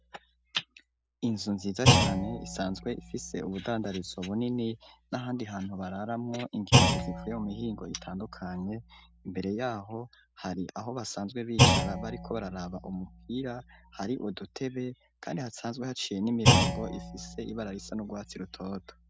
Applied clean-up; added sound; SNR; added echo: none; Thump, thud; -3 dB; none.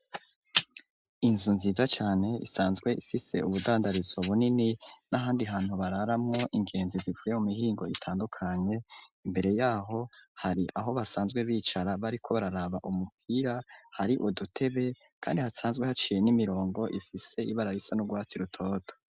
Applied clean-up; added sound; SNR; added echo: none; none; none; none.